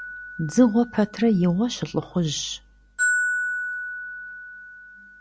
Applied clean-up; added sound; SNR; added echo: none; Glockenspiel; 6 dB; none.